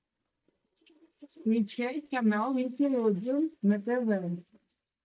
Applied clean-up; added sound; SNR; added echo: neural mask model DeepFilterNet 3.